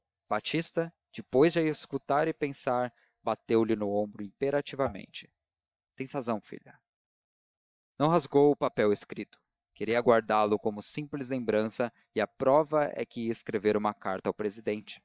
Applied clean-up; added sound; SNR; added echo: neural mask model DeepFilterNet 3.